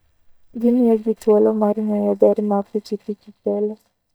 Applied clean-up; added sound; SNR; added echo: neural mask model DeepFilterNet 3.